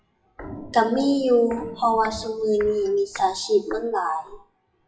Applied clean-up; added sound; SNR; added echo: classical method WPE with log-MMSE.